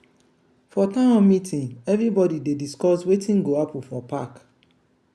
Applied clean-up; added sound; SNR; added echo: none; none; none; none.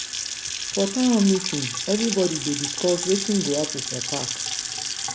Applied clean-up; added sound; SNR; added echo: none; Sink (filling or washing) / Water tap, faucet / Splash, splatter; 0 dB; none.